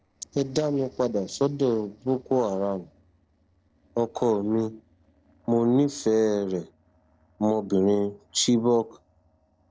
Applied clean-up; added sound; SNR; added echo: neural separator model SepFormer DNS4.